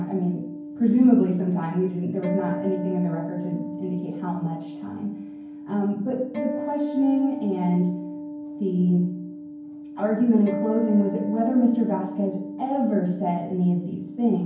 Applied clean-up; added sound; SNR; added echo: none; Acoustic guitar; 10 dB; reverberation time 0.9 s.